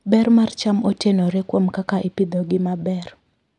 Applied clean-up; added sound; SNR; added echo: none; none; none; none.